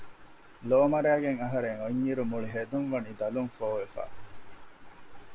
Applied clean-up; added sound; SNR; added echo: none; none; none; none.